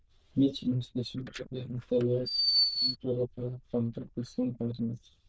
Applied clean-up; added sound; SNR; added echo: neural diffusion model UNIVERSE++.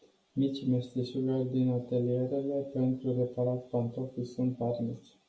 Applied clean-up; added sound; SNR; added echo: none; none; none; none.